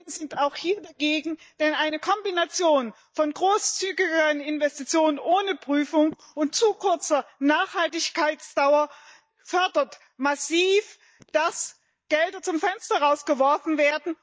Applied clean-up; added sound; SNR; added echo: neural mask model DeepFilterNet 3.